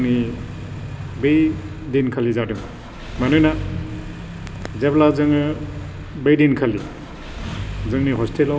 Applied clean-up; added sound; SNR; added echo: none; Engine starting; 10 dB; none.